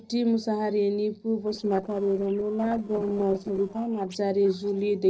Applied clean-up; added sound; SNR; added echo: neural separator model SepFormer DNS4.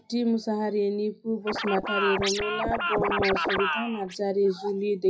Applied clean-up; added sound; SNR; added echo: classical method WPE with log-MMSE.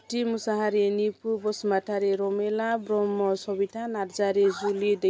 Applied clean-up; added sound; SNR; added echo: none; none; none; none.